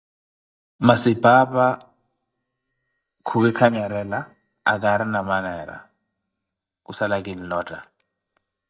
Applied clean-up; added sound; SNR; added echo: neural mask model DeepFilterNet 3.